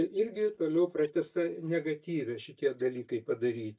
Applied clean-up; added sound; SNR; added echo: neural mask model DeepFilterNet 3.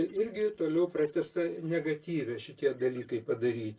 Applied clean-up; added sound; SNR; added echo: neural separator model SepFormer DNS4.